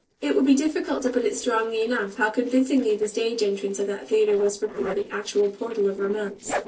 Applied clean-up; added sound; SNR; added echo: neural separator model SepFormer DNS4.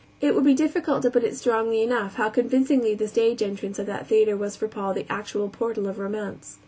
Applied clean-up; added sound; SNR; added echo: none; none; none; none.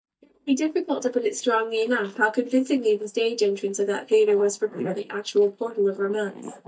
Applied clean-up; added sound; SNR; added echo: neural mask model DeepFilterNet 3.